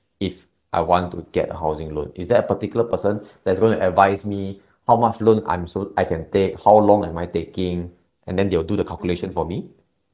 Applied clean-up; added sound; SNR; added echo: none; none; none; none.